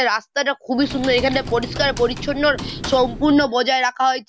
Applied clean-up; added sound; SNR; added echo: none; Computer keyboard; 13 dB; none.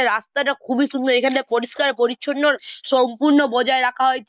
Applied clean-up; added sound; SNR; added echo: neural mask model Resemble Enhance denoiser.